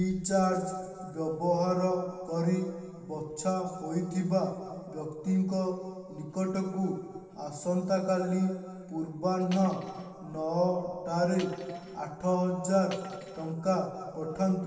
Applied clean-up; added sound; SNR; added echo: none; Cutlery, silverware; 18 dB; reverberation time 2.4 s.